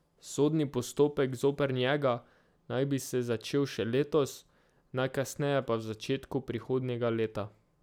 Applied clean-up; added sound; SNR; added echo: none; none; none; none.